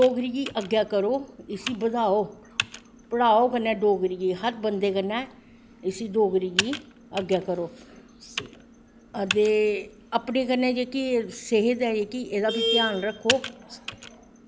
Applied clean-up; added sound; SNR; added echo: none; Computer keyboard; 12 dB; none.